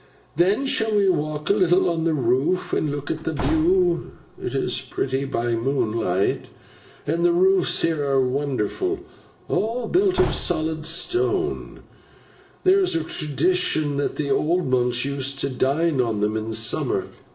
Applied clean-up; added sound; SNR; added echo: none; Slam / Wood; 11 dB; reverberation time 1.4 s.